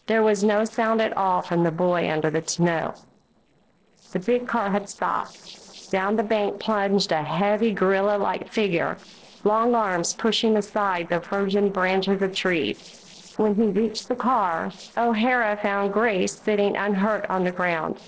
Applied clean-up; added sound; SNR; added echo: neural separator model SepFormer DNS4.